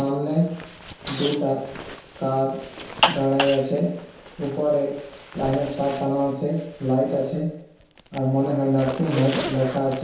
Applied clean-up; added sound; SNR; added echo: none; Zipper (clothing); 9 dB; reverberation time 0.8 s.